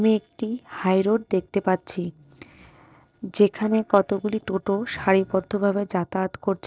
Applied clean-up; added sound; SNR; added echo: neural separator model SepFormer DNS4.